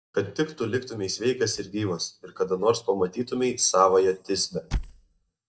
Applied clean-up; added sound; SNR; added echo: neural mask model DeepFilterNet 3.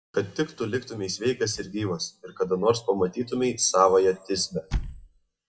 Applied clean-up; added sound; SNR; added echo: classical method WPE with log-MMSE.